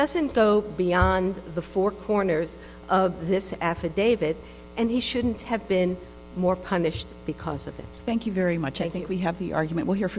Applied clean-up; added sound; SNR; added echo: none; none; none; none.